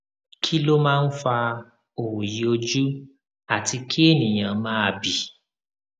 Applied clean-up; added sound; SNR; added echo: none; none; none; none.